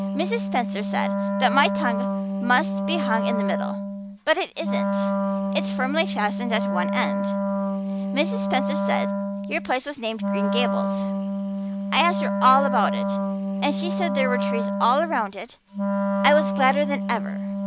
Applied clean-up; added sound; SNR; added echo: none; Wind instrument, woodwind instrument; -1 dB; none.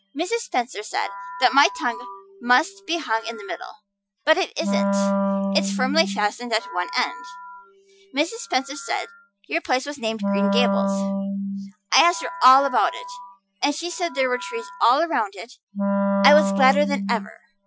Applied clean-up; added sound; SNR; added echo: classical method Wiener filter.